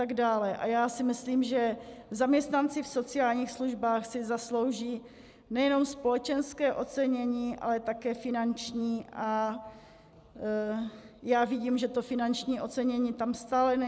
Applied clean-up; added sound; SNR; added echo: none; none; none; none.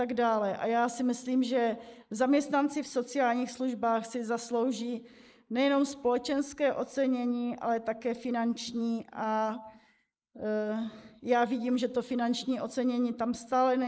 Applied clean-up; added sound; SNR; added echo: neural mask model Resemble Enhance denoiser.